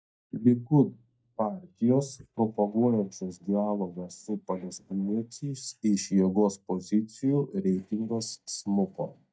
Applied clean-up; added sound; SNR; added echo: neural mask model DeepFilterNet 3.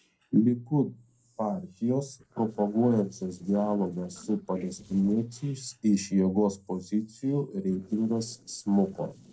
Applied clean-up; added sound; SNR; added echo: neural separator model SepFormer DNS4.